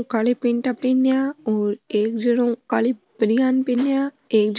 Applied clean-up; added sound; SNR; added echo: none; none; none; none.